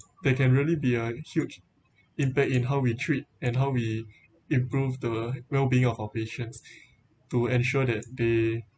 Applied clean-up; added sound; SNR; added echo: none; none; none; none.